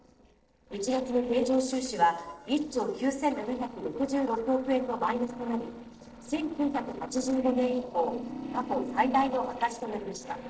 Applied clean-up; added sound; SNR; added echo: neural separator model SepFormer DNS4.